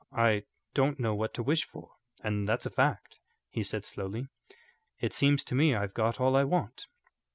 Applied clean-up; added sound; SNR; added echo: none; none; none; none.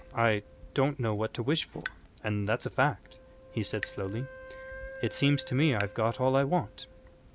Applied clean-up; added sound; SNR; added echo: none; Drip / Water tap, faucet + Wind instrument, woodwind instrument; 15 dB; none.